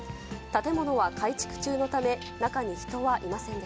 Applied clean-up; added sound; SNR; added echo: none; none; none; none.